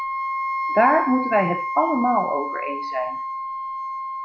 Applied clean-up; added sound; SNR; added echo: none; Wind instrument, woodwind instrument; 3 dB; none.